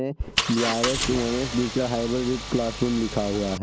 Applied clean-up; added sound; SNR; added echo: none; Engine; 5 dB; none.